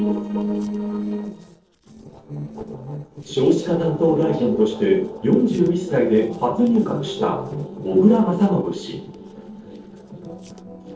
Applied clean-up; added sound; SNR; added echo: neural separator model SepFormer DNS4.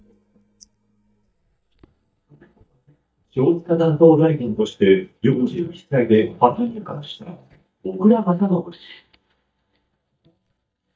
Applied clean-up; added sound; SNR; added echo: neural mask model DeepFilterNet 3.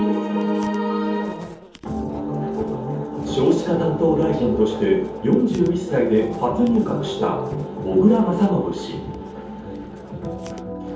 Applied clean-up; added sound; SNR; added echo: none; Insect; 20 dB; reverberation time 0.7 s.